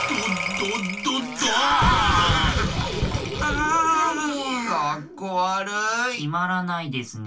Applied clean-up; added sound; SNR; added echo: none; Fart; 16 dB; reverberation time 0.2 s.